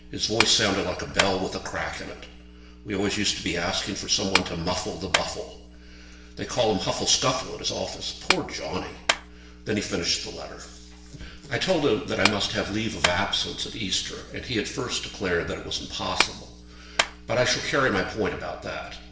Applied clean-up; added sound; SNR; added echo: none; Clapping; 6 dB; reverberation time 0.8 s.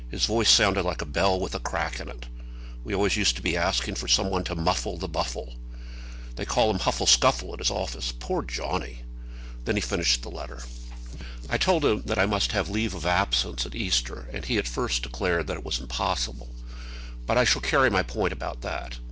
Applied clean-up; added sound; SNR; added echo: none; none; none; none.